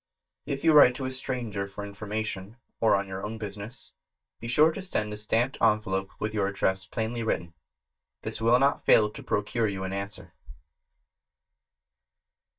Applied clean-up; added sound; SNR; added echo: neural mask model DeepFilterNet 3.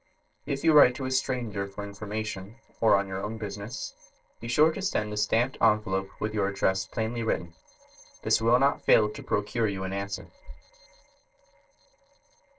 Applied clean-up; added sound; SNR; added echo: neural separator model SepFormer DNS4.